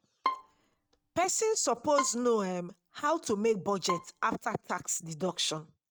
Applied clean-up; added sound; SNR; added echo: neural mask model RNNoise.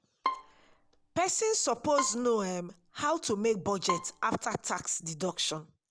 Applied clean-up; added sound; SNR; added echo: none; Bowed string instrument; 9 dB; none.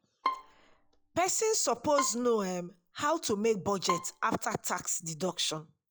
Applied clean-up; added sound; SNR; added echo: classical method log-MMSE.